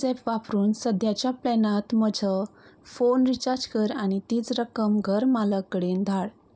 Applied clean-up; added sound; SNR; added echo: none; none; none; none.